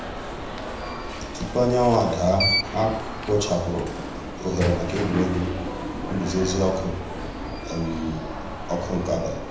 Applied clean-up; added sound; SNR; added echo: none; Alarm; 5 dB; reverberation time 0.8 s.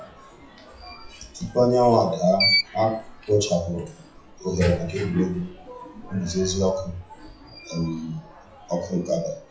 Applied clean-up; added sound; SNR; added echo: classical method WPE with log-MMSE.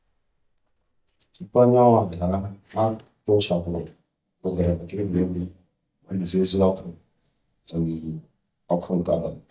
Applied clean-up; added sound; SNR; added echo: neural mask model DeepFilterNet 3.